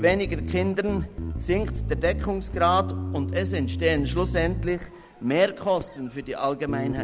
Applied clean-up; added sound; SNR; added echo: none; Bass guitar; 5 dB; none.